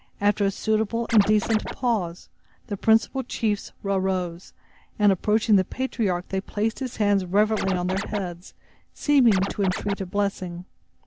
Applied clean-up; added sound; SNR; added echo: none; Scratching (performance technique); 7 dB; none.